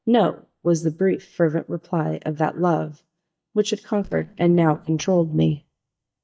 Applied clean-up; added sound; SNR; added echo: neural mask model DeepFilterNet 3.